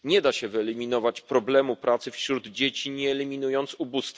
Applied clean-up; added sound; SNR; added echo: none; none; none; none.